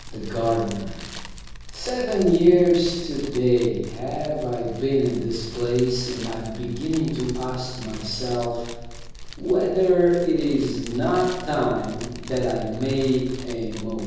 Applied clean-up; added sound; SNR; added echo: none; Fire; 12 dB; reverberation time 1.3 s.